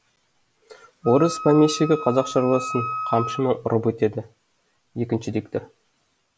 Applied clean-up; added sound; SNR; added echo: none; Wind instrument, woodwind instrument; 9 dB; none.